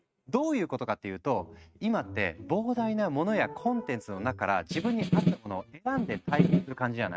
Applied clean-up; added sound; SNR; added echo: neural mask model RNNoise.